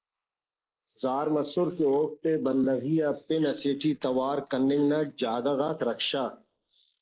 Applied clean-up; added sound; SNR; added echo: neural mask model Resemble Enhance denoiser.